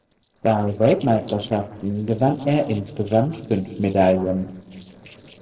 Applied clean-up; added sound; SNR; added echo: neural separator model SepFormer DNS4.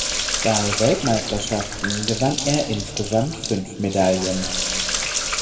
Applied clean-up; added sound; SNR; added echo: none; Sink (filling or washing); 3 dB; reverberation time 1.7 s.